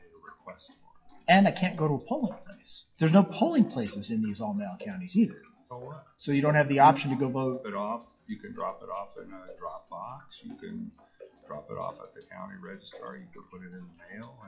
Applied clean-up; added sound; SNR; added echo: classical method WPE with log-MMSE.